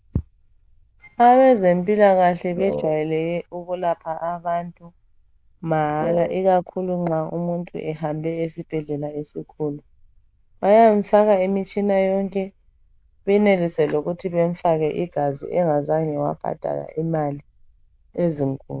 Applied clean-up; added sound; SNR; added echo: neural diffusion model UNIVERSE++.